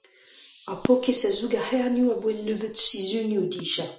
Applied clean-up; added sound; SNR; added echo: none; Fireworks; 15 dB; none.